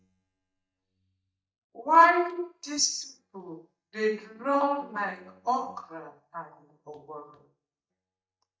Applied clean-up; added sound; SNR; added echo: neural mask model DeepFilterNet 3.